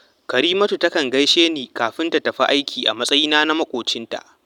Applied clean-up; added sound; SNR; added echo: none; none; none; none.